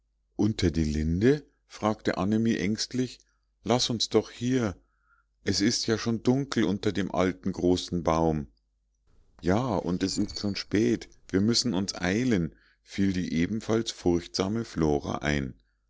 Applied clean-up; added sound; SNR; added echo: neural separator model SepFormer DNS4.